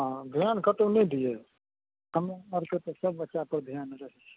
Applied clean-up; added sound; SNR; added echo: none; none; none; none.